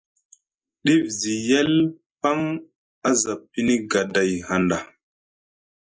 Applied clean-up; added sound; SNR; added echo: neural mask model Resemble Enhance denoiser.